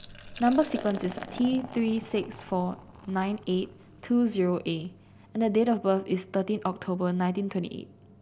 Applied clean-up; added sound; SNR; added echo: none; Liquid; 18 dB; none.